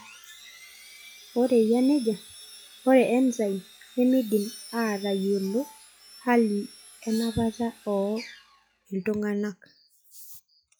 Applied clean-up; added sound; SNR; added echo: classical method log-MMSE.